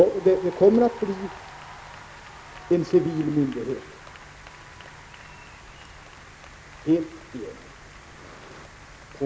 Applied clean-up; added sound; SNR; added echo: none; Applause / Cheering; 19 dB; none.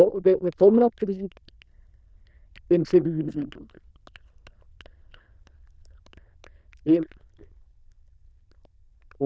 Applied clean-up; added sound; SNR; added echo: neural diffusion model UNIVERSE++.